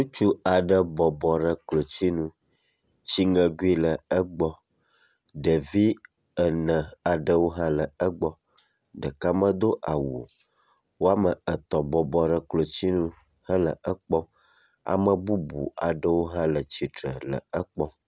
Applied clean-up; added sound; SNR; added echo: none; none; none; none.